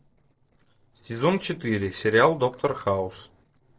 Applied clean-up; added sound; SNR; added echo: neural separator model SepFormer DNS4.